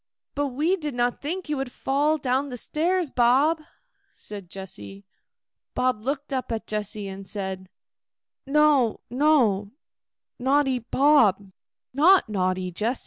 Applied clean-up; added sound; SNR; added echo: none; none; none; none.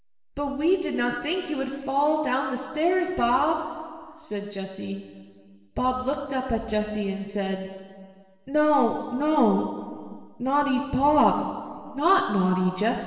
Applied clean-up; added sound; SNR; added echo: none; none; none; reverberation time 2.1 s.